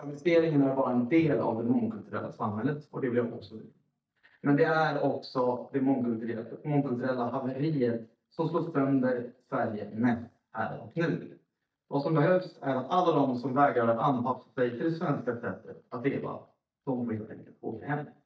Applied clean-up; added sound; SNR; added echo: neural mask model DeepFilterNet 3.